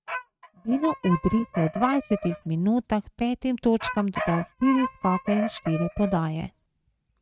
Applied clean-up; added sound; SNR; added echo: neural mask model RNNoise.